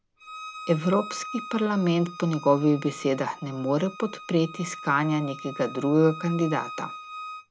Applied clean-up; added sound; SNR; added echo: none; Bowed string instrument; 14 dB; none.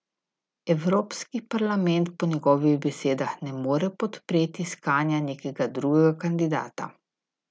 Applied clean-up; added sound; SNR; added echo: none; none; none; none.